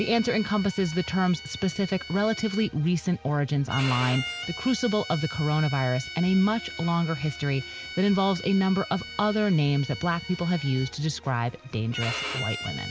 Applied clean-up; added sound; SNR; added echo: none; Bowed string instrument; 12 dB; none.